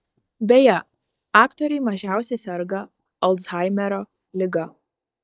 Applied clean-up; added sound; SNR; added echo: neural mask model DeepFilterNet 3.